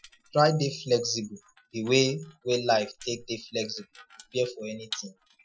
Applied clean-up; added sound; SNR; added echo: classical method Wiener filter.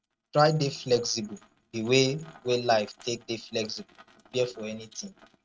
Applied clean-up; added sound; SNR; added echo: neural mask model RNNoise.